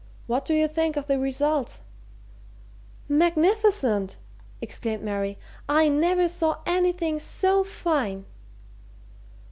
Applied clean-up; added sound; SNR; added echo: none; none; none; none.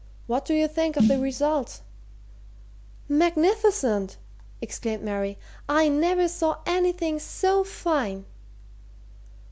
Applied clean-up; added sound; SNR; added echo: none; Snare drum; 4 dB; none.